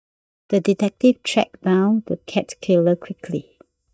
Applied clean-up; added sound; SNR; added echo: neural mask model DeepFilterNet 3.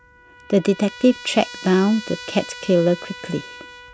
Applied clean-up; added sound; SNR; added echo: none; Trumpet; 17 dB; none.